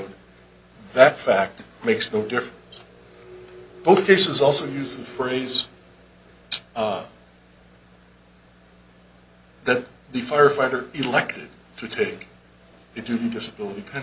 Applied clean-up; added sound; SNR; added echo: none; none; none; none.